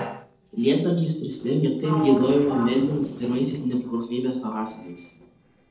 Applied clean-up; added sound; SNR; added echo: neural separator model SepFormer DNS4.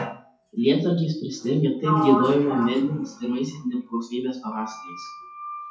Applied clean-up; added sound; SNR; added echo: classical method WPE with log-MMSE.